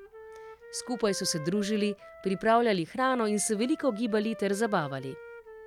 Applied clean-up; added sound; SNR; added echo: none; Wind instrument, woodwind instrument; 17 dB; none.